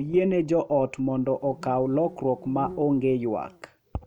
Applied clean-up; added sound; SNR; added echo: none; Insect; 19 dB; none.